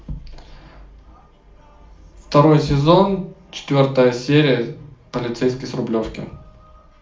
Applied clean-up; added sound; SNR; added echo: none; none; none; reverberation time 0.4 s.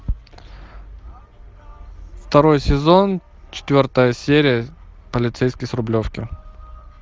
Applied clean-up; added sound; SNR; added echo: none; none; none; none.